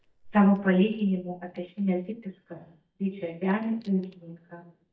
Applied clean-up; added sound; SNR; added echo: neural mask model DeepFilterNet 3.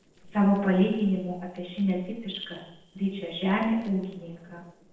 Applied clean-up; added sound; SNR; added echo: neural separator model SepFormer DNS4.